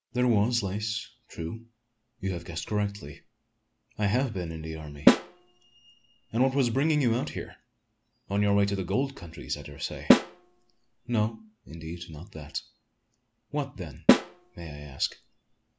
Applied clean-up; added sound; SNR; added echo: none; Snare drum; -4 dB; none.